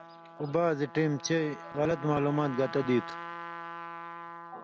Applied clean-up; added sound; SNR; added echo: none; Trumpet; 12 dB; none.